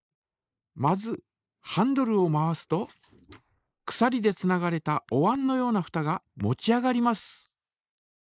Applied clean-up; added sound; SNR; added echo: neural mask model Resemble Enhance denoiser.